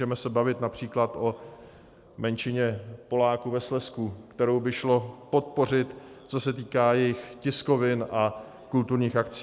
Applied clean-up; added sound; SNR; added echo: none; none; none; none.